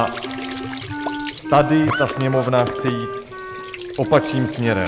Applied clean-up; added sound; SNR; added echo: none; Wind instrument, woodwind instrument + Squeak / Trickle, dribble / Sink (filling or washing); 6 dB; none.